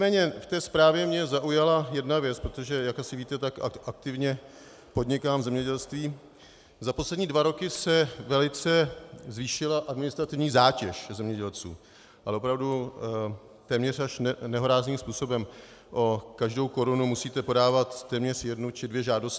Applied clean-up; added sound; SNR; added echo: none; none; none; none.